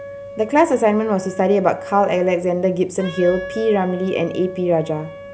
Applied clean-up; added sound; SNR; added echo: none; Wind instrument, woodwind instrument; 14 dB; none.